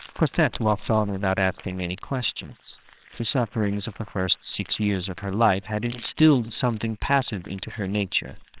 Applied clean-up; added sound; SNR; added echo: neural separator model SepFormer WHAMR!.